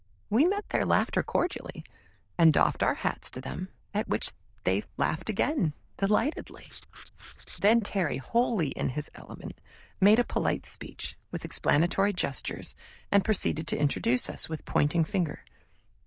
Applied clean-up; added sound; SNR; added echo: neural diffusion model UNIVERSE++.